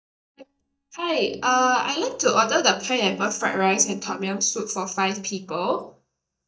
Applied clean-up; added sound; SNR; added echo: neural mask model DeepFilterNet 3.